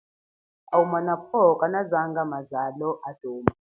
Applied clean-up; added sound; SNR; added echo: none; Plucked string instrument; 19 dB; none.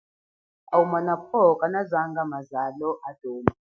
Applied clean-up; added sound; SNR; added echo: classical method Wiener filter.